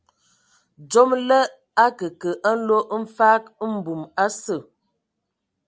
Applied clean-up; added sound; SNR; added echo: none; none; none; none.